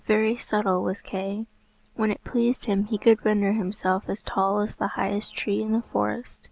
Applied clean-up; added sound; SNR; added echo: none; none; none; none.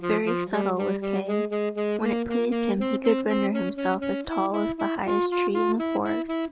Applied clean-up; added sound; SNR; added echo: none; Wind instrument, woodwind instrument; -1 dB; none.